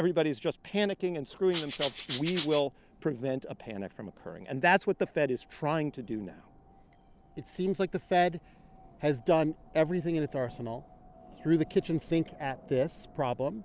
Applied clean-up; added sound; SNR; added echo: none; Rattle (instrument); 8 dB; none.